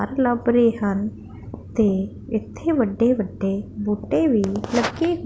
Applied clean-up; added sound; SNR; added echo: none; none; none; none.